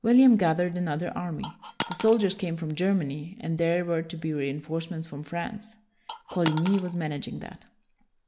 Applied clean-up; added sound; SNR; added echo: none; Coin (dropping); 9 dB; none.